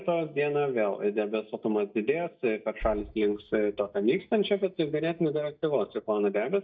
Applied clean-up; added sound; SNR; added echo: neural mask model DeepFilterNet 3.